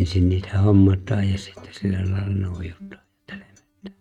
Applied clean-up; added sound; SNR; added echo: neural mask model RNNoise.